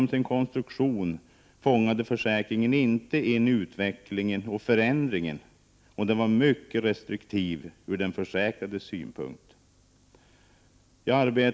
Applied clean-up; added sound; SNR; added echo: none; none; none; none.